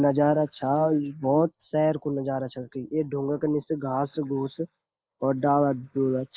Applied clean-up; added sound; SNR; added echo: neural mask model Resemble Enhance denoiser.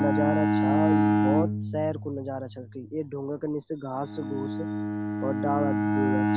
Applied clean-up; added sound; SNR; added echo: none; Bowed string instrument; -5 dB; none.